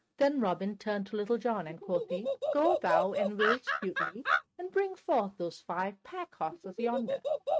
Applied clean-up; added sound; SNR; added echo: neural mask model RNNoise.